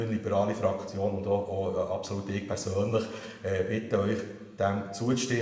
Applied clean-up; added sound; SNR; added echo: none; none; none; reverberation time 1.1 s.